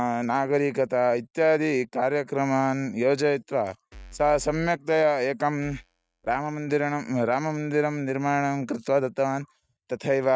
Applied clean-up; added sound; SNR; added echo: neural mask model RNNoise.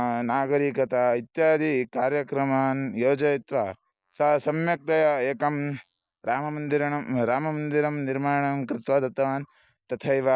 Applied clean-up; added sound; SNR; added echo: neural mask model Resemble Enhance denoiser.